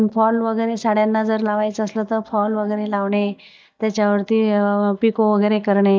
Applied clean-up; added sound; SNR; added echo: neural mask model DeepFilterNet 3.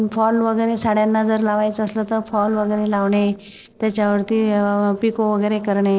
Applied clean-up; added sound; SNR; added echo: neural separator model SepFormer DNS4.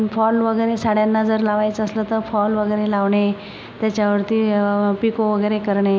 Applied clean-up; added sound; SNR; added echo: none; none; none; none.